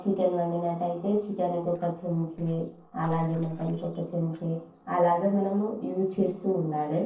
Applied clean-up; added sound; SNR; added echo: neural separator model SepFormer DNS4.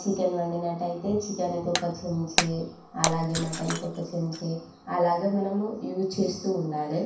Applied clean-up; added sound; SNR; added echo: none; Shatter; 5 dB; reverberation time 0.6 s.